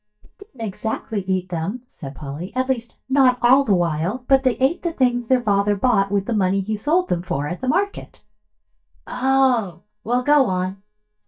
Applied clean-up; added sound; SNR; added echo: neural mask model DeepFilterNet 3.